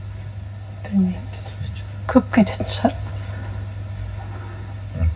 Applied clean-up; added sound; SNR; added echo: none; none; none; reverberation time 0.4 s.